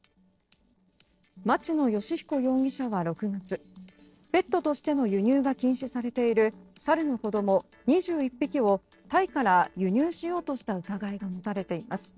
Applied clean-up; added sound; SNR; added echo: neural separator model SepFormer DNS4.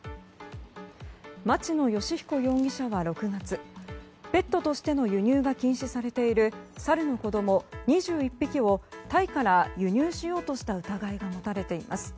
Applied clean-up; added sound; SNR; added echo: none; none; none; none.